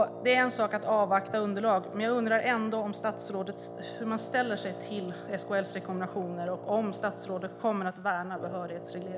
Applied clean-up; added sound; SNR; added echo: none; Wind instrument, woodwind instrument; 12 dB; none.